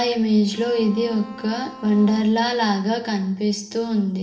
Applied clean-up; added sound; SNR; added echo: none; Bowed string instrument; 19 dB; reverberation time 0.7 s.